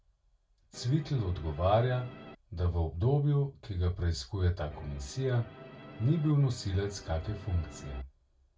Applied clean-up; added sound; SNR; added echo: none; Musical instrument; 17 dB; reverberation time 0.2 s.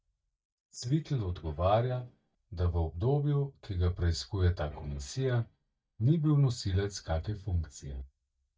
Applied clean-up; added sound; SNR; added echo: neural mask model DeepFilterNet 3.